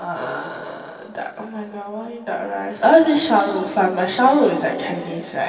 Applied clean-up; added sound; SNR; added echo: none; none; none; reverberation time 2.5 s.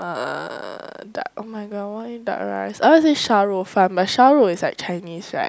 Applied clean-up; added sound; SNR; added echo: none; none; none; none.